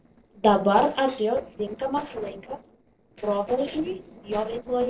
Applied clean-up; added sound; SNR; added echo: neural separator model SepFormer DNS4.